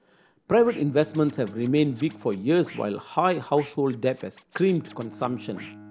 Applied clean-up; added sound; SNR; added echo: none; Scratching (performance technique) + Bowed string instrument; 20 dB; none.